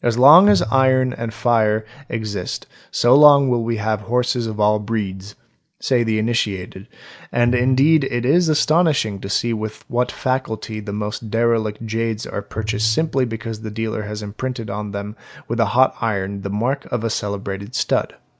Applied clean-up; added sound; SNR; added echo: none; Bowed string instrument; 13 dB; none.